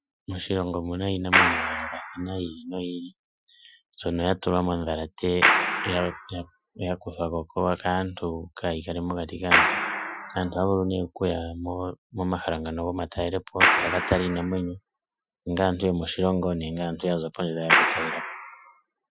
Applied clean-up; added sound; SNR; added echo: classical method Wiener filter.